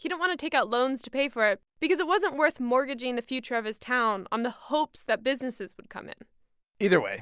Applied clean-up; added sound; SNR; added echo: none; none; none; none.